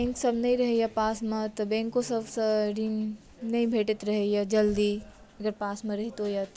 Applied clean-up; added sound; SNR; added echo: none; none; none; none.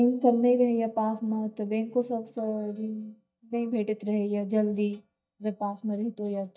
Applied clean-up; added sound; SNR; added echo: neural mask model DeepFilterNet 3.